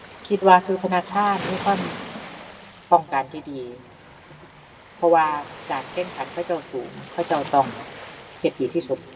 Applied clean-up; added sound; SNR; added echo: none; Waves, surf; 14 dB; reverberation time 1.4 s.